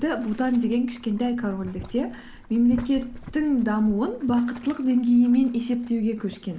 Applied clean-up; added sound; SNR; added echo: none; Boiling; 19 dB; none.